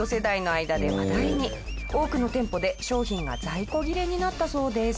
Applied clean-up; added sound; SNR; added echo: none; none; none; none.